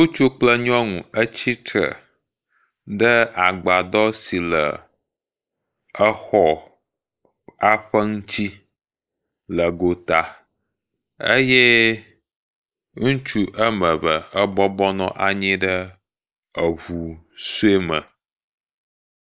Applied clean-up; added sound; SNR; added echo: neural mask model Resemble Enhance denoiser.